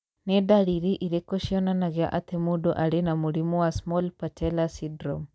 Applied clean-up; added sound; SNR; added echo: none; none; none; none.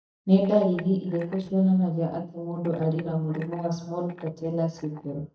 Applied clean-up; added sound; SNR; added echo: neural mask model DeepFilterNet 3.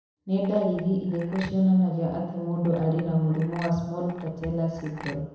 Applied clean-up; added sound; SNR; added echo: none; Chink, clink; 19 dB; reverberation time 1.0 s.